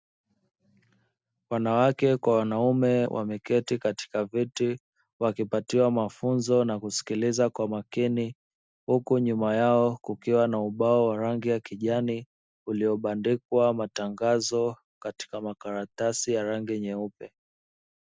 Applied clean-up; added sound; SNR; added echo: none; none; none; none.